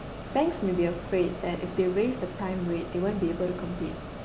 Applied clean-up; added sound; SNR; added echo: none; Mechanisms; 10 dB; none.